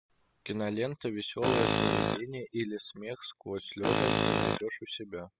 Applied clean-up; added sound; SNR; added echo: classical method spectral subtraction.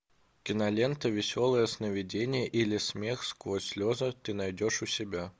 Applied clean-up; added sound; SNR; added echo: none; none; none; none.